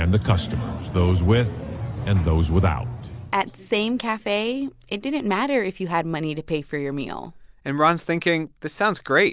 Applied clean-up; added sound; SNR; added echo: none; none; none; none.